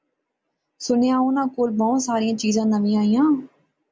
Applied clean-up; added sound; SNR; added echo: none; none; none; none.